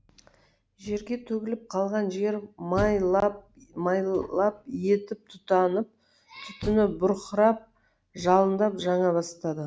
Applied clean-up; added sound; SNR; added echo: none; Door; 19 dB; none.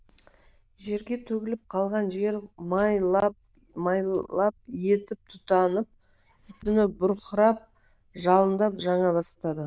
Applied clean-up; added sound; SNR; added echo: neural diffusion model UNIVERSE++.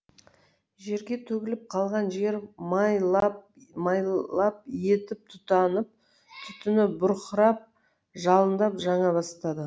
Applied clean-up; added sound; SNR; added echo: none; none; none; none.